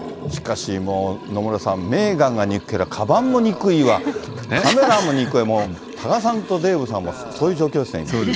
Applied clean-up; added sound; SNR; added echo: none; Liquid + Burping, eructation; 14 dB; none.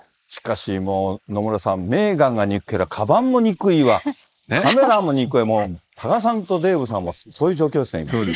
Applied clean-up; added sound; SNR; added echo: neural mask model Resemble Enhance denoiser.